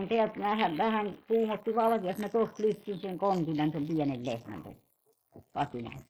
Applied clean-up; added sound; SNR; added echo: neural mask model Resemble Enhance denoiser.